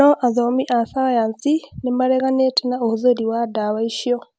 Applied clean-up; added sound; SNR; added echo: none; none; none; none.